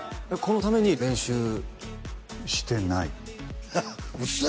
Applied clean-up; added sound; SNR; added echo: none; none; none; none.